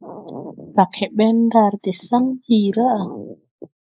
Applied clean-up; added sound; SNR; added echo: neural mask model Resemble Enhance denoiser.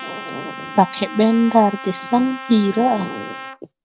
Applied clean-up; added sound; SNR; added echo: none; Trumpet; 14 dB; none.